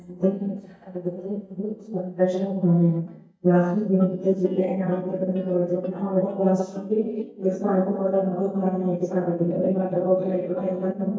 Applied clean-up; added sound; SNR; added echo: neural mask model DeepFilterNet 3.